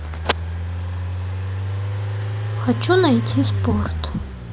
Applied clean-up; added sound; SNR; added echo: none; Engine; 0 dB; none.